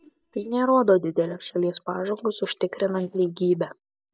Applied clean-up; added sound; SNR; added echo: neural mask model DeepFilterNet 3.